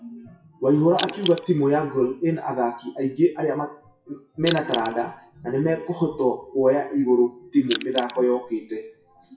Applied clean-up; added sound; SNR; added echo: classical method WPE with log-MMSE.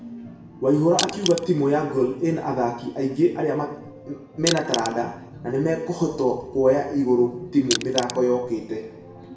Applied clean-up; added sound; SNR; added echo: none; Crushing; 7 dB; reverberation time 0.8 s.